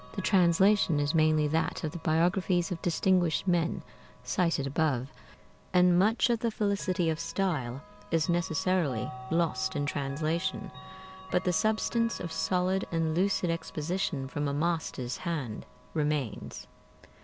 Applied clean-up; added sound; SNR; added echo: none; Chime / Clock; 20 dB; none.